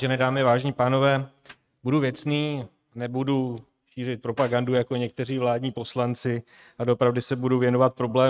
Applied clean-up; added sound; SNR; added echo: neural mask model RNNoise.